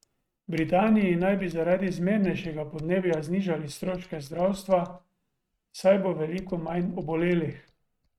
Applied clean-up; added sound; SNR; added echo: neural mask model RNNoise.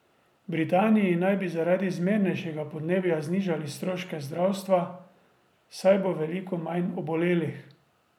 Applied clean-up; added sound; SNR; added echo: none; none; none; none.